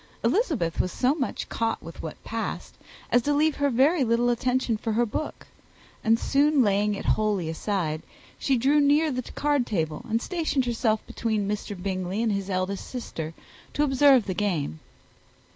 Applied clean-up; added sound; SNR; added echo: none; none; none; none.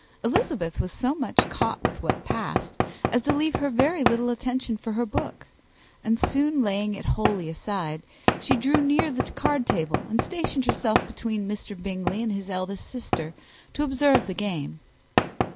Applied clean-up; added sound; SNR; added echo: none; Knock / Wood; 2 dB; none.